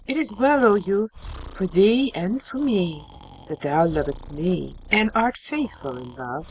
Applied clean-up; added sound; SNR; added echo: none; Breathing; 18 dB; none.